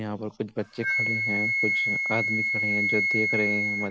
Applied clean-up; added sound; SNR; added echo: none; Wind instrument, woodwind instrument; -5 dB; none.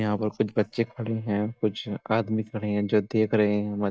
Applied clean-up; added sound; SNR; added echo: neural mask model DeepFilterNet 3.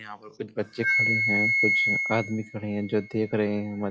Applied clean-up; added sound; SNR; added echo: classical method log-MMSE.